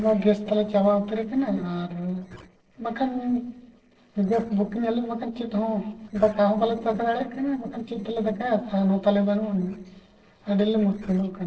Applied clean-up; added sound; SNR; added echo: neural separator model SepFormer DNS4.